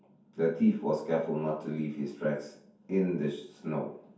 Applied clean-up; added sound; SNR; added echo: none; none; none; reverberation time 0.6 s.